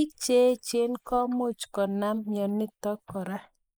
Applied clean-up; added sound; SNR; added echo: neural mask model Resemble Enhance denoiser.